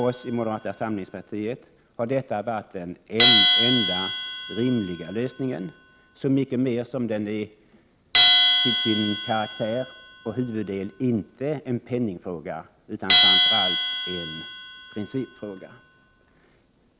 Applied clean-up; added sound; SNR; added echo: none; Bell; -3 dB; none.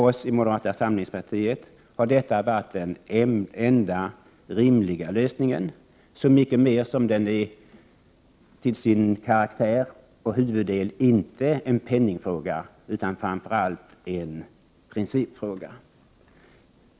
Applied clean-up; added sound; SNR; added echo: none; none; none; none.